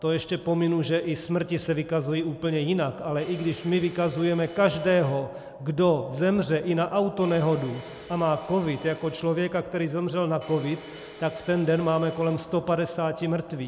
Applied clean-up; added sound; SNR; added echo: none; Domestic sounds, home sounds; 19 dB; none.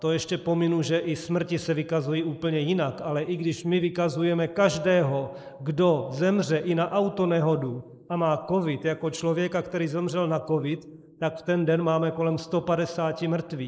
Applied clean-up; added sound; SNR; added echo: neural mask model Resemble Enhance denoiser.